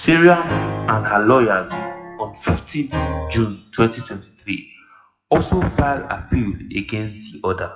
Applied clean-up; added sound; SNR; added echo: classical method WPE with log-MMSE.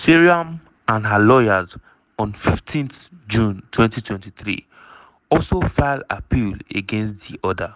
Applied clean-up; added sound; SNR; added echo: none; none; none; none.